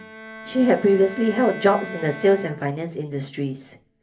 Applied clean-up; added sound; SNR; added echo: none; Bowed string instrument; 16 dB; reverberation time 0.3 s.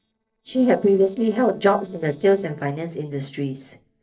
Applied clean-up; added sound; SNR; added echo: neural separator model SepFormer DNS4.